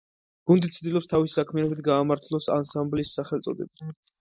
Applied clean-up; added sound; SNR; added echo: neural mask model DeepFilterNet 3.